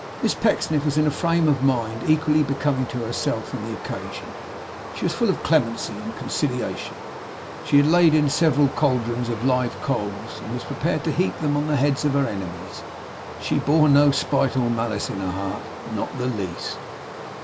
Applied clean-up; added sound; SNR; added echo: none; Stream; 11 dB; none.